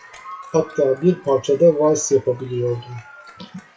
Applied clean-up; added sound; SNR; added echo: classical method WPE with log-MMSE.